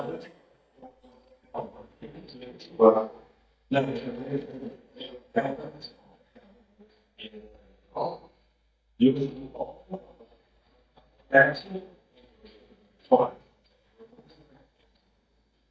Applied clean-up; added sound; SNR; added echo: neural mask model DeepFilterNet 3.